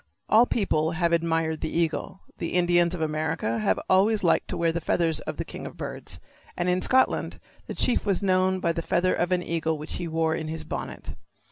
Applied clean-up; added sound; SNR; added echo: none; none; none; none.